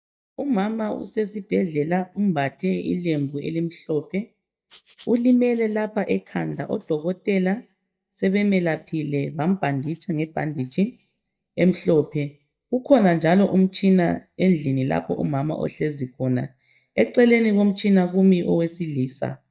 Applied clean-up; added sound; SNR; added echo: neural mask model DeepFilterNet 3.